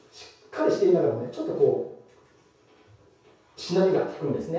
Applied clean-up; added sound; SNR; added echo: none; none; none; reverberation time 0.6 s.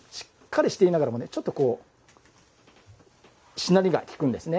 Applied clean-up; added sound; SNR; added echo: none; none; none; none.